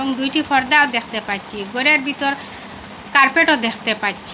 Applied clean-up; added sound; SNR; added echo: none; none; none; none.